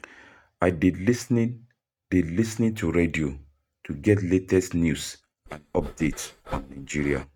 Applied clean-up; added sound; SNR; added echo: neural mask model RNNoise.